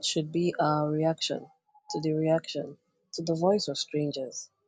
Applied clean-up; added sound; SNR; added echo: none; none; none; none.